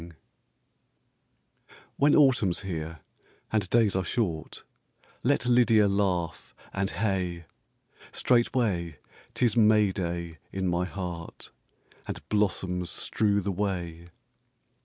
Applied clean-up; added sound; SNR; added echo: none; none; none; none.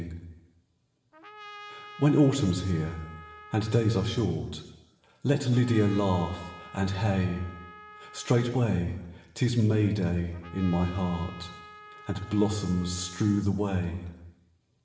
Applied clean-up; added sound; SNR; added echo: none; Trumpet; 19 dB; reverberation time 1.1 s.